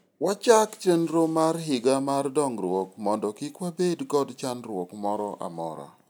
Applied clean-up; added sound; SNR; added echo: none; none; none; none.